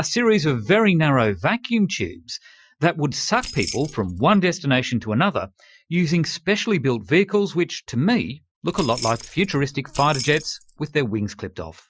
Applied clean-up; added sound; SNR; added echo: classical method Wiener filter.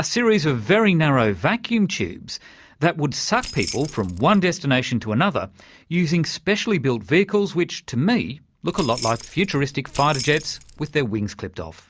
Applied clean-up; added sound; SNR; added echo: none; Keys jangling; 14 dB; none.